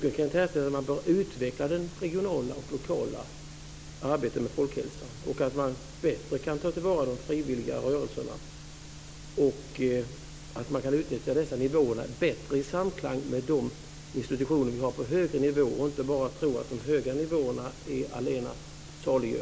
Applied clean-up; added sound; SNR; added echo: none; none; none; none.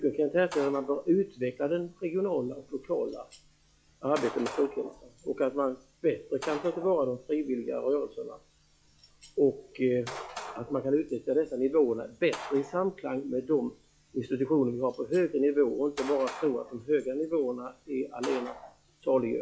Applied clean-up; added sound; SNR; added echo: classical method log-MMSE.